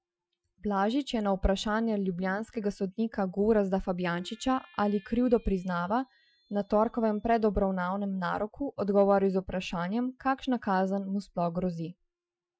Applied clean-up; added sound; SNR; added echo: classical method Wiener filter.